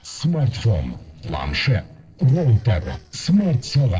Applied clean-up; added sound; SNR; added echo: neural separator model SepFormer DNS4.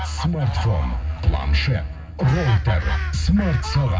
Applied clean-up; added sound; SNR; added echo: none; Fowl; 15 dB; reverberation time 0.4 s.